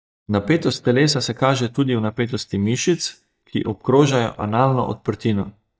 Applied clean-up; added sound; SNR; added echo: neural mask model DeepFilterNet 3.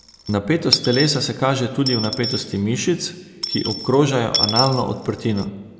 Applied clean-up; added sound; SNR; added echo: none; Coin (dropping) / Dishes, pots, and pans; 7 dB; none.